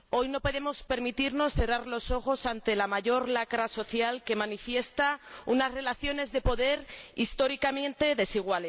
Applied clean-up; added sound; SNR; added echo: none; none; none; none.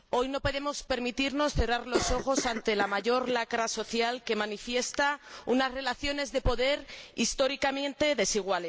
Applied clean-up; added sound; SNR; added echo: none; Cough; 10 dB; none.